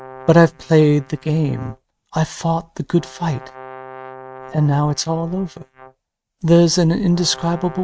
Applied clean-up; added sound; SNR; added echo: neural mask model RNNoise.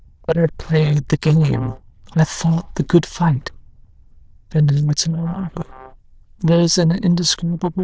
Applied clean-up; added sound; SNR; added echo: neural diffusion model UNIVERSE++.